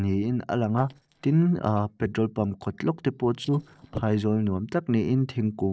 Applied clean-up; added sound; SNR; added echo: neural separator model SepFormer DNS4.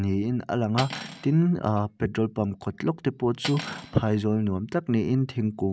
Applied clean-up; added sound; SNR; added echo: none; Cutlery, silverware; 16 dB; none.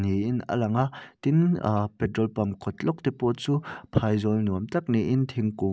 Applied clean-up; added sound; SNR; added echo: none; none; none; none.